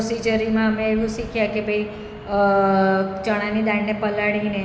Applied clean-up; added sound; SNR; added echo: none; none; none; none.